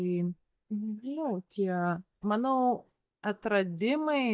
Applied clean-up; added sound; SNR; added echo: neural mask model DeepFilterNet 3.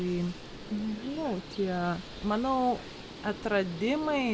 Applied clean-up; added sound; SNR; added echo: none; Bird; 13 dB; none.